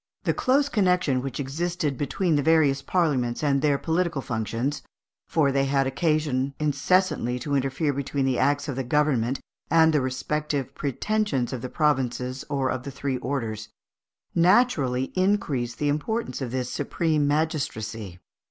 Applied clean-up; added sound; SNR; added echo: none; none; none; none.